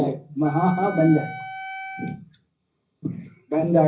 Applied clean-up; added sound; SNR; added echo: none; Wind instrument, woodwind instrument; 12 dB; reverberation time 0.5 s.